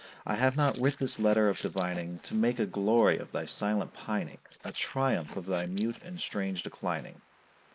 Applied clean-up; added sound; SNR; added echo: neural mask model Resemble Enhance denoiser.